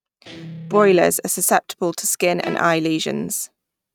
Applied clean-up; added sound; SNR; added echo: neural mask model RNNoise.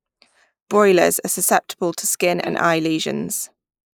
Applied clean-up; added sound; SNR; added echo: neural mask model Resemble Enhance denoiser.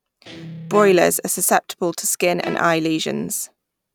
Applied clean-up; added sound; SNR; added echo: none; Guitar + Bowed string instrument; 17 dB; none.